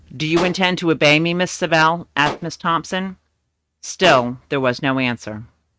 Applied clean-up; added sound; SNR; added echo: neural mask model RNNoise.